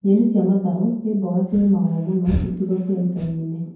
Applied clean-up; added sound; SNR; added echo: none; Breathing; 12 dB; reverberation time 0.9 s.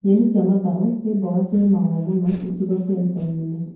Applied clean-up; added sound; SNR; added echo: neural separator model SepFormer DNS4.